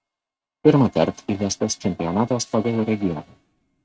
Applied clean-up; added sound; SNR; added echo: neural mask model RNNoise.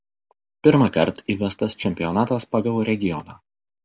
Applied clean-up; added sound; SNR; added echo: none; none; none; none.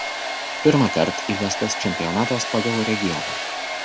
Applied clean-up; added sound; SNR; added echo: none; Domestic sounds, home sounds; 4 dB; none.